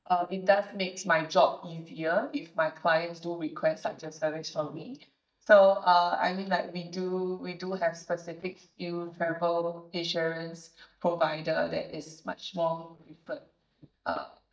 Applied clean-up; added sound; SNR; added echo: neural mask model DeepFilterNet 3.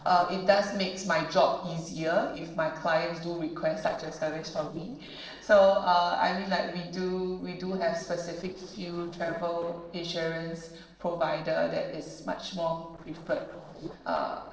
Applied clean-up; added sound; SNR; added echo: neural separator model SepFormer DNS4.